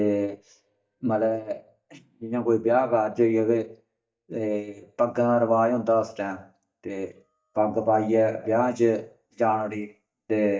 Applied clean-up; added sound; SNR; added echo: neural mask model DeepFilterNet 3.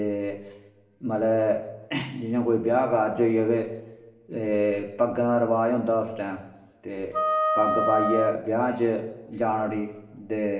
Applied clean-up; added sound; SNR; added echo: none; Wind instrument, woodwind instrument; 1 dB; reverberation time 1.0 s.